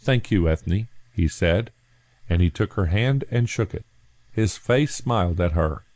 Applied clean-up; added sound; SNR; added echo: neural mask model Resemble Enhance denoiser.